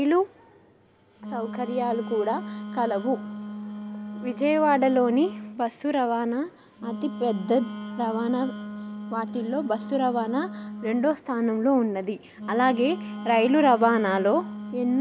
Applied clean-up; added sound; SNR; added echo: none; Wind instrument, woodwind instrument; 11 dB; none.